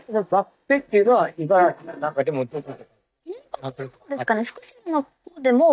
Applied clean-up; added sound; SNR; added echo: neural mask model DeepFilterNet 3.